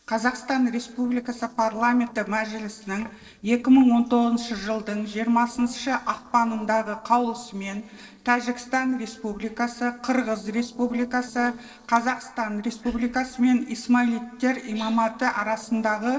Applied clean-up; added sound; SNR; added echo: neural separator model SepFormer DNS4.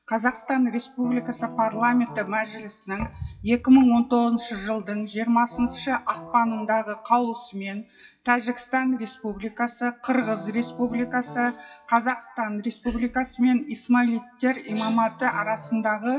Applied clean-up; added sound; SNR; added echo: classical method WPE with log-MMSE.